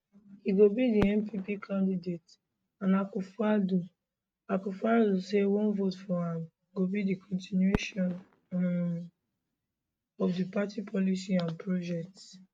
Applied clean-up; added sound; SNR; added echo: neural mask model RNNoise.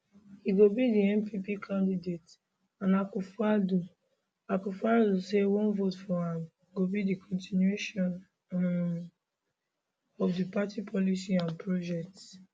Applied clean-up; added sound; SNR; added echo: none; none; none; none.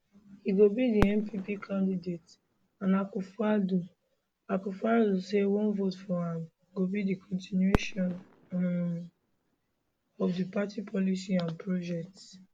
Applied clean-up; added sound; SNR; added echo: none; Fireworks; 11 dB; none.